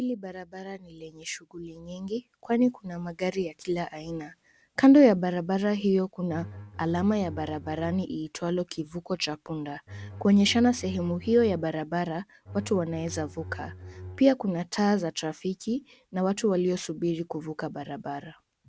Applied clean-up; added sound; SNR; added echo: none; Bowed string instrument; 14 dB; none.